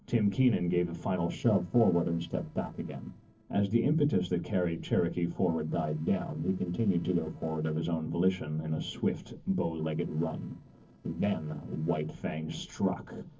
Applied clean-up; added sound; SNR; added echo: neural separator model SepFormer DNS4.